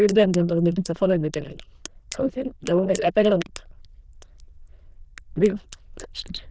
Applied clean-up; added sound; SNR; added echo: neural diffusion model UNIVERSE++.